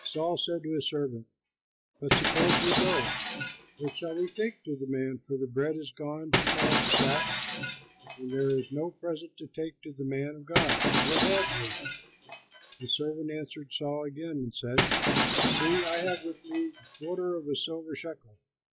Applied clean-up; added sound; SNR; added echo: classical method log-MMSE.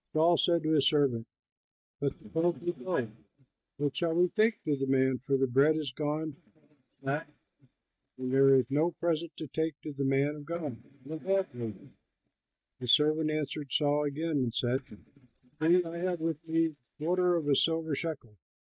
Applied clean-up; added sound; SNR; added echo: neural mask model DeepFilterNet 3.